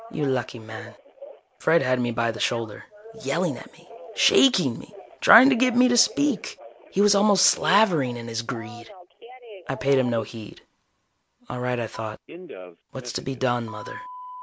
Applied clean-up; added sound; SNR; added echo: none; Telephone; 17 dB; none.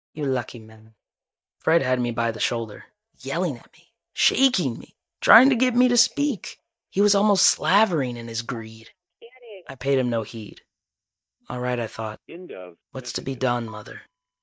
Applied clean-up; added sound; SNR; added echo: neural mask model DeepFilterNet 3.